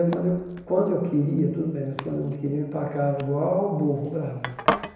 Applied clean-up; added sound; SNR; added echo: none; Domestic sounds, home sounds; 9 dB; reverberation time 1.0 s.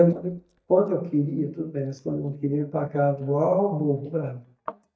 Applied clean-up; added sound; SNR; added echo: neural mask model DeepFilterNet 3.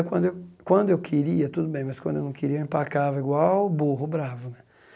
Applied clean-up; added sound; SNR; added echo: none; none; none; none.